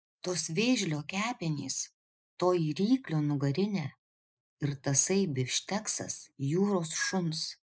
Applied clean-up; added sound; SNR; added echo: neural mask model Resemble Enhance denoiser.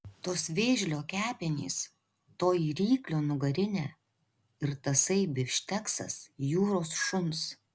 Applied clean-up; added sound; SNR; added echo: none; none; none; none.